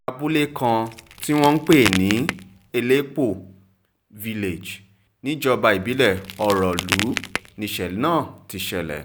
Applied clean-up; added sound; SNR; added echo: none; Crack; 8 dB; none.